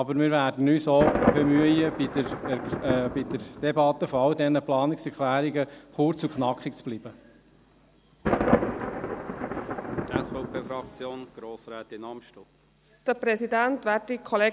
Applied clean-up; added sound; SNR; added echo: none; Thunder; 6 dB; none.